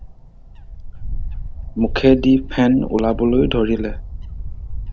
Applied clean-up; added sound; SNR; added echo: none; Wind / Bird; 8 dB; none.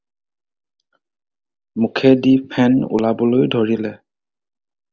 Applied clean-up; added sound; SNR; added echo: none; none; none; none.